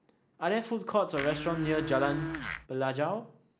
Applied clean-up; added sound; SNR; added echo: none; Domestic sounds, home sounds; 5 dB; none.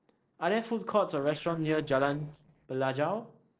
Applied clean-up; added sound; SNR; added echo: neural separator model SepFormer DNS4.